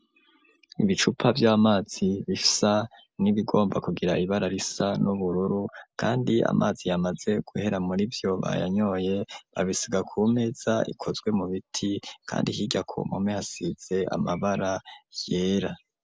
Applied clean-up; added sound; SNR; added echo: none; none; none; none.